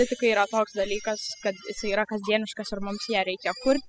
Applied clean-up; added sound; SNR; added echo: classical method spectral subtraction.